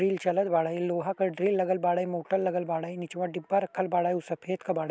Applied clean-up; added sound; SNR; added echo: none; none; none; none.